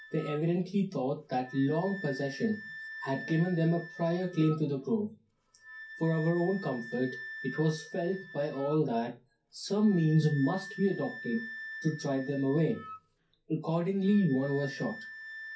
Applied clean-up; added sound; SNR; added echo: none; Wind instrument, woodwind instrument; 15 dB; reverberation time 0.3 s.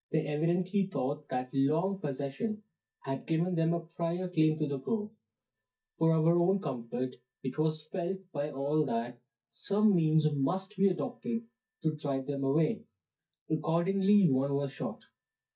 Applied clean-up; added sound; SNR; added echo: neural mask model DeepFilterNet 3.